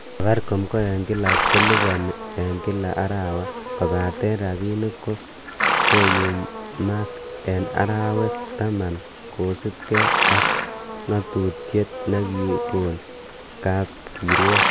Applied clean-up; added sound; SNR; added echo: none; Livestock, farm animals, working animals; 1 dB; none.